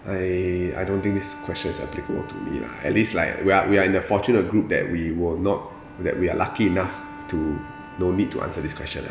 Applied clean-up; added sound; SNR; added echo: none; Bowed string instrument; 18 dB; none.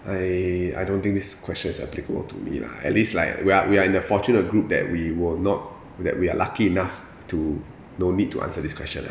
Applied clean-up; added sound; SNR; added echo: none; none; none; none.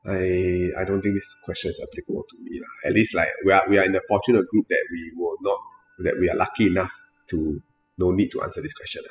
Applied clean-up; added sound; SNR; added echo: classical method spectral subtraction.